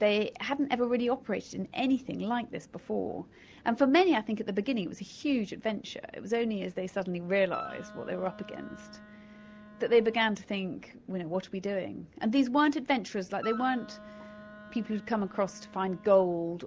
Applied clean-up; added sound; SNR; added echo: none; Wind instrument, woodwind instrument; 16 dB; none.